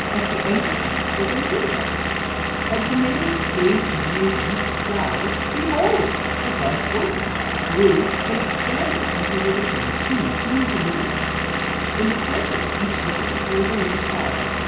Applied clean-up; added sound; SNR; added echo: none; Engine / Vehicle; -2 dB; reverberation time 0.6 s.